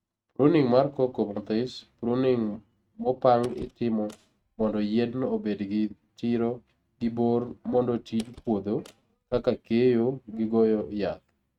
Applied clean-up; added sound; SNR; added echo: neural mask model RNNoise.